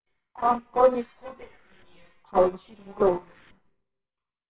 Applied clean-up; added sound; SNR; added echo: neural separator model SepFormer WHAMR!.